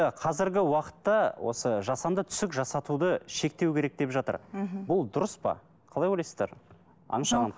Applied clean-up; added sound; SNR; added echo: none; none; none; none.